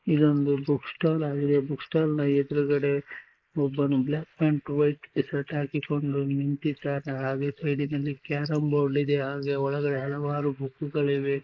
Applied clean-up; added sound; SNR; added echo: neural mask model Resemble Enhance denoiser.